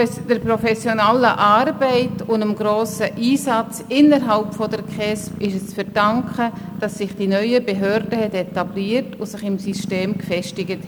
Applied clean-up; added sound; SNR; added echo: none; Purr; 11 dB; none.